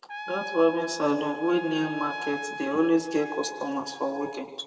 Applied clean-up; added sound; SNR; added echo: none; Trumpet; 11 dB; reverberation time 1.3 s.